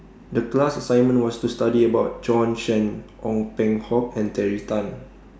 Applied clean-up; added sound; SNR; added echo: none; none; none; none.